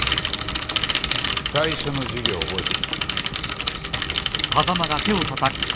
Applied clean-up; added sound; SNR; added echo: none; Mechanisms / Bicycle; -3 dB; none.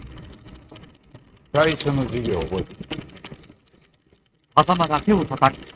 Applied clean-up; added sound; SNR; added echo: neural mask model RNNoise.